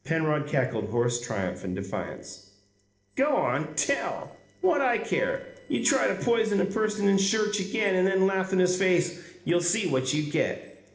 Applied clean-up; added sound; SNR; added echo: neural separator model SepFormer DNS4.